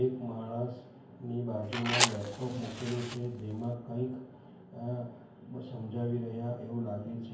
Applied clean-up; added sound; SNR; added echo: none; Fire; -1 dB; reverberation time 0.9 s.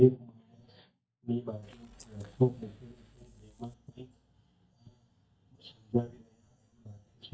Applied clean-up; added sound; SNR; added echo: neural mask model DeepFilterNet 3.